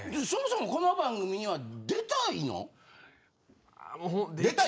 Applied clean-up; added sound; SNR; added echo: neural mask model Resemble Enhance denoiser.